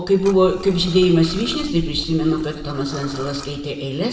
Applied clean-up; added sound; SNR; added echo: none; Liquid; 13 dB; reverberation time 1.7 s.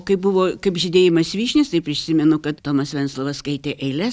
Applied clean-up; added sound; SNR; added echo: none; none; none; none.